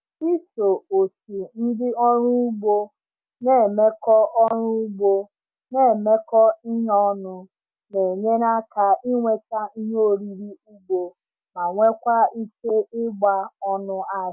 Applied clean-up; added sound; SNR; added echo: none; none; none; none.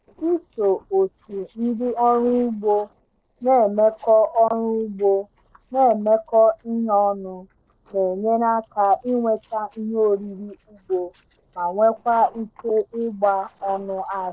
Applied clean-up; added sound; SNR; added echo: neural separator model SepFormer DNS4.